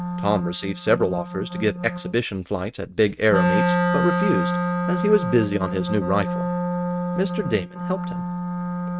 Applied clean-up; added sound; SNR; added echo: neural mask model RNNoise.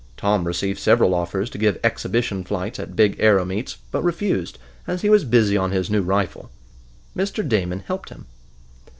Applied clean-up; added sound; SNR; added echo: none; none; none; none.